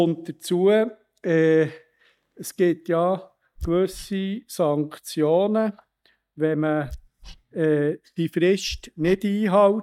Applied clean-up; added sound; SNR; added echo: neural mask model DeepFilterNet 3.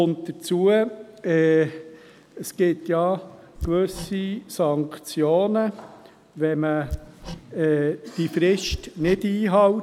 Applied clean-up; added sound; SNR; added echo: none; Hammer; 14 dB; none.